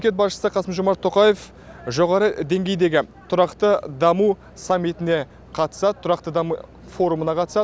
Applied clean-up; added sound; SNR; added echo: none; none; none; none.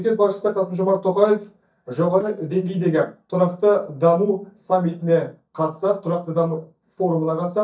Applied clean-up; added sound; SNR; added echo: neural mask model DeepFilterNet 3.